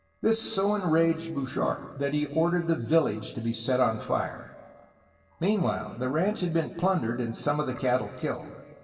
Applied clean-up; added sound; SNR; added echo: neural separator model SepFormer DNS4.